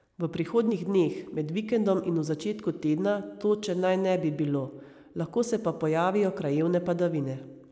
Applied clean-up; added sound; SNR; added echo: none; none; none; none.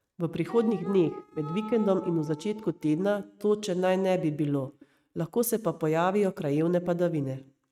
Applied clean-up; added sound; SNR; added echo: neural mask model RNNoise.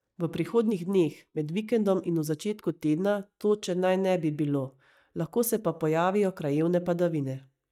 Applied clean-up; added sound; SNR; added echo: neural mask model DeepFilterNet 3.